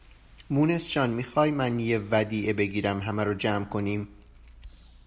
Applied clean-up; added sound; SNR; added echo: none; none; none; none.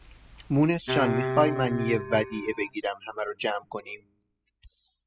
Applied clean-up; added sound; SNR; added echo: classical method spectral subtraction.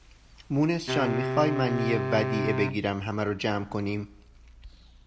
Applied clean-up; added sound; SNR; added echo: none; Wind instrument, woodwind instrument; 3 dB; none.